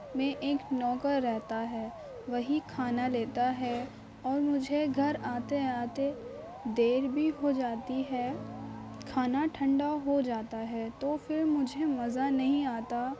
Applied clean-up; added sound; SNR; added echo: none; Motor vehicle (road) / Siren + Acoustic guitar / Strum; 15 dB; none.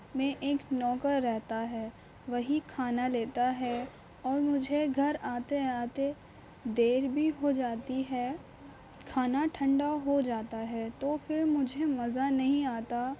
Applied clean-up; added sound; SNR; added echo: none; none; none; none.